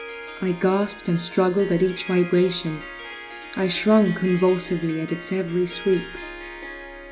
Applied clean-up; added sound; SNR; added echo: none; Harp; 14 dB; none.